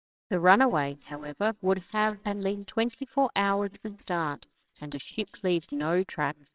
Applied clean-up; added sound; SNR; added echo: neural separator model SepFormer WHAMR!.